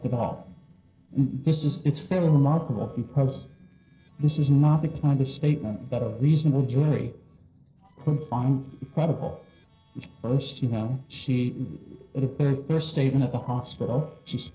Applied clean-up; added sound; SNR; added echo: neural separator model SepFormer DNS4.